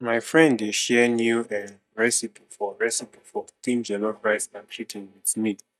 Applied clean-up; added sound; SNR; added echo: neural mask model DeepFilterNet 3.